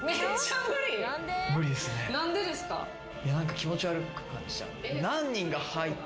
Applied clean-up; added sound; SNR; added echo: none; Wind chime; 15 dB; none.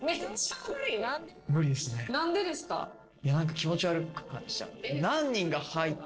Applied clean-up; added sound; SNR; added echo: neural separator model SepFormer DNS4.